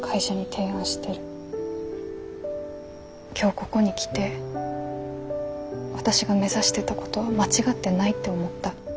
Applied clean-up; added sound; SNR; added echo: none; none; none; none.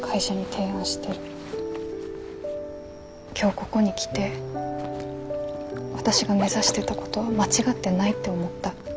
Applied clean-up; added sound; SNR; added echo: none; Zipper (clothing); 15 dB; none.